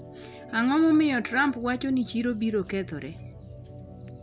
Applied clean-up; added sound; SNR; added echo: none; Cricket + Organ; 16 dB; none.